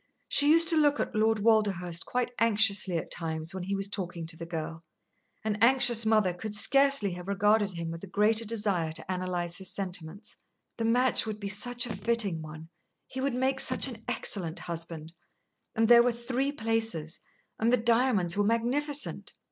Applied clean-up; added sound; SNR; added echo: none; Telephone; 14 dB; none.